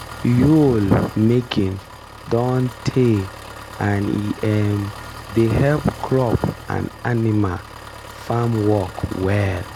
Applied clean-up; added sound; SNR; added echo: none; Engine; 16 dB; none.